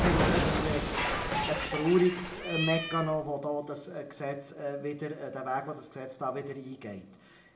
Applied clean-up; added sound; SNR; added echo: none; Cat; 2 dB; reverberation time 0.5 s.